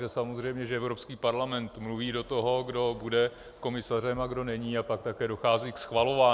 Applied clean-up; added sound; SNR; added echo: none; none; none; none.